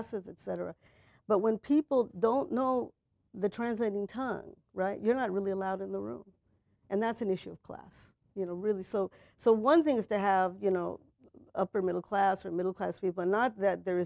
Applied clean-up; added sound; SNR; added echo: none; none; none; none.